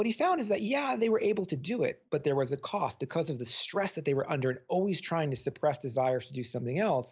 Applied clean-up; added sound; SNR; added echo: none; none; none; none.